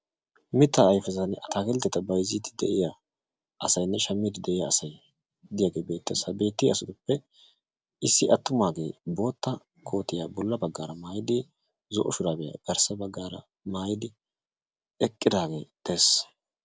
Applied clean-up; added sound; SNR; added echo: none; none; none; none.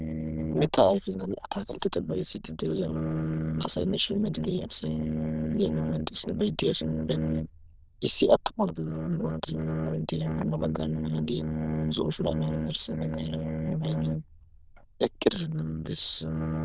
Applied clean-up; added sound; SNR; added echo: neural diffusion model UNIVERSE++.